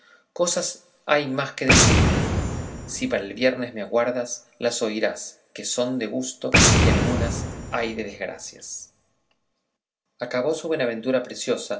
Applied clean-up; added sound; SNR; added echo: none; Boom; -4 dB; reverberation time 0.2 s.